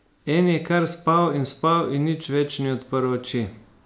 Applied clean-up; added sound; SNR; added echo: none; none; none; none.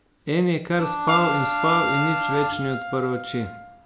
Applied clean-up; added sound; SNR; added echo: none; Trumpet + Bowed string instrument; 2 dB; none.